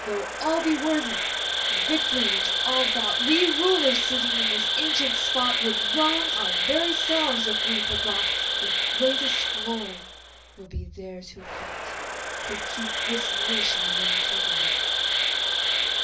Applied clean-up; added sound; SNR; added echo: none; Insect; -4 dB; reverberation time 0.4 s.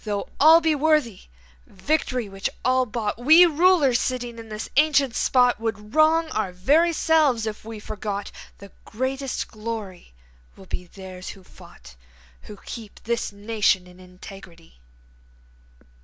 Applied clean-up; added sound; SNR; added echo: none; none; none; none.